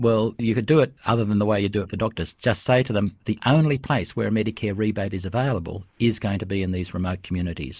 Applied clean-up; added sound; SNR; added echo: neural mask model Resemble Enhance denoiser.